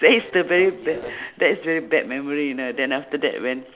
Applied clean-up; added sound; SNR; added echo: none; none; none; none.